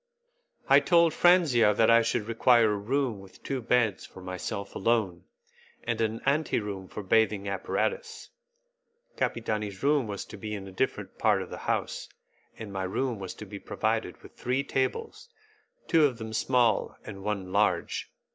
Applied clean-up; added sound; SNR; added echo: none; none; none; none.